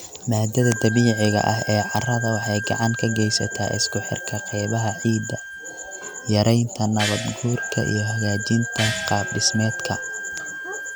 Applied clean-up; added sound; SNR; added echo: none; Wind instrument, woodwind instrument + Gong; 9 dB; none.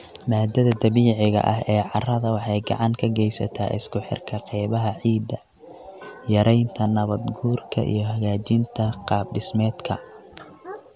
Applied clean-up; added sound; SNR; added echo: none; none; none; none.